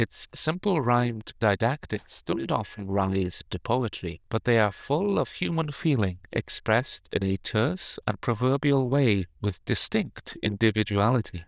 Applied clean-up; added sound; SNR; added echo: neural diffusion model UNIVERSE++.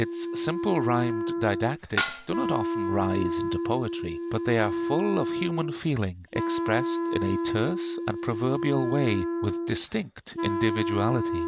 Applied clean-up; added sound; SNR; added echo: none; Dishes, pots, and pans + Wind instrument, woodwind instrument; 0 dB; none.